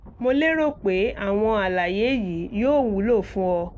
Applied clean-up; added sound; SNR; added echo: none; Thunder; 18 dB; none.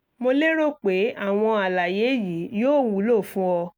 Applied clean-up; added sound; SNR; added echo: none; none; none; none.